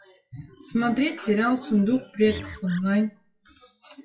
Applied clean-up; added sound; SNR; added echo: classical method WPE with log-MMSE.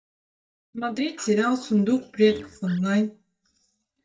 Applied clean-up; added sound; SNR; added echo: neural mask model DeepFilterNet 3.